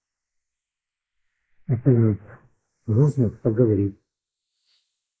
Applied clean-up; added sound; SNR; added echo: neural mask model Resemble Enhance denoiser.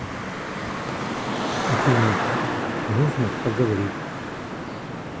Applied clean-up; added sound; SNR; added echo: none; Traffic noise, roadway noise; 0 dB; none.